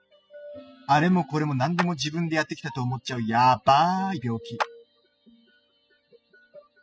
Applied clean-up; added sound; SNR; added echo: classical method spectral subtraction.